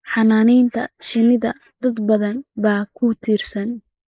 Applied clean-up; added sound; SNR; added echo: neural mask model Resemble Enhance denoiser.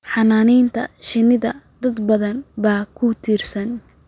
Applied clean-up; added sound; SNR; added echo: none; none; none; none.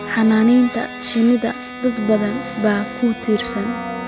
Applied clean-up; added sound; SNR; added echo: none; Bowed string instrument + Brass instrument; 11 dB; none.